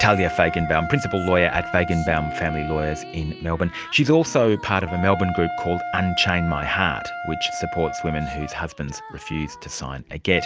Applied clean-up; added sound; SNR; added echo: none; Wind instrument, woodwind instrument; 9 dB; none.